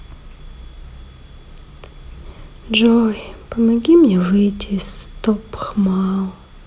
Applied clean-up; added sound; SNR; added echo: none; none; none; none.